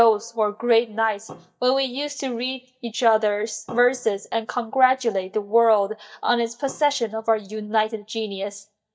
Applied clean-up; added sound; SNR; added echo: neural mask model DeepFilterNet 3.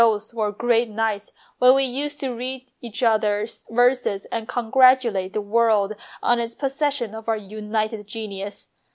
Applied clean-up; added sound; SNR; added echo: none; none; none; none.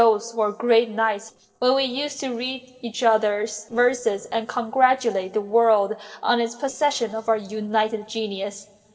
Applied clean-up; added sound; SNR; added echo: neural separator model SepFormer DNS4.